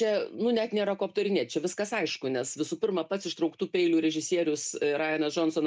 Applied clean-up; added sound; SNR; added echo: none; none; none; none.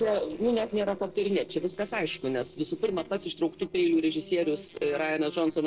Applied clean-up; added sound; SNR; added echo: neural separator model SepFormer DNS4.